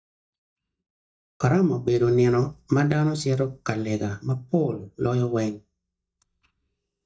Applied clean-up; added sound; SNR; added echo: neural mask model DeepFilterNet 3.